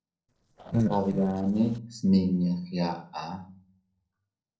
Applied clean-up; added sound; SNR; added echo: neural separator model SepFormer DNS4.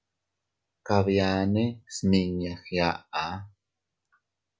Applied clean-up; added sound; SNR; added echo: none; none; none; none.